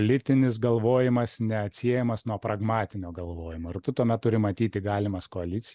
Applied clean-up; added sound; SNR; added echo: none; none; none; none.